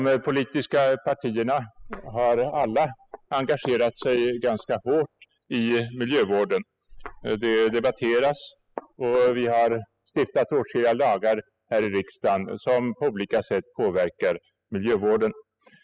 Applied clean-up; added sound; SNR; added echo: classical method spectral subtraction.